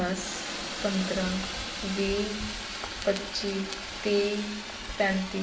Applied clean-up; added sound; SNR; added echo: none; Fire; 6 dB; reverberation time 0.8 s.